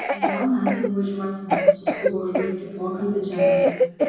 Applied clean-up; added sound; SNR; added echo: none; Cough; -4 dB; reverberation time 1.3 s.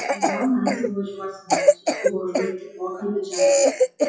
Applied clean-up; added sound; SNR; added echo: classical method WPE with log-MMSE.